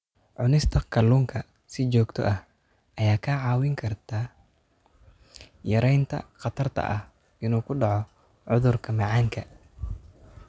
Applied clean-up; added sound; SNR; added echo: none; none; none; none.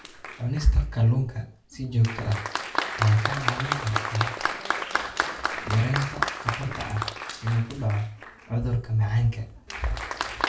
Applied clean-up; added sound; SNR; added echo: none; Applause; 5 dB; reverberation time 0.3 s.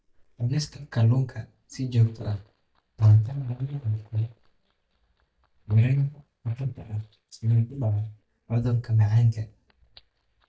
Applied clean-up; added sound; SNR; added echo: neural mask model DeepFilterNet 3.